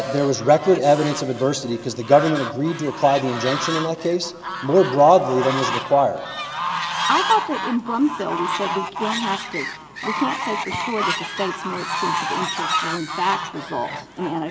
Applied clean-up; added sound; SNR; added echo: none; Fowl; 6 dB; none.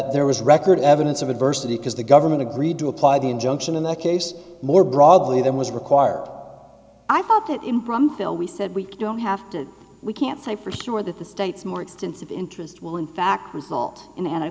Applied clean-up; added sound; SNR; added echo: none; none; none; none.